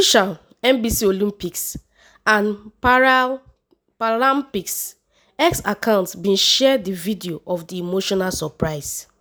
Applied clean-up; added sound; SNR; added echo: none; none; none; none.